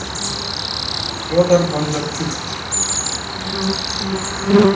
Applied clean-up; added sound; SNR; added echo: none; Cricket; -3 dB; reverberation time 0.6 s.